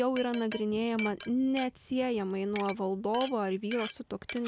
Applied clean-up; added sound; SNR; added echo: none; Glass; 12 dB; none.